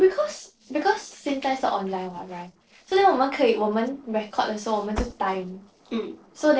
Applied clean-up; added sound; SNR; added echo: neural separator model SepFormer DNS4.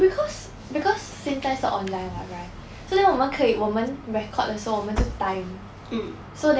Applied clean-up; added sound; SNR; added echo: none; Engine starting; 13 dB; none.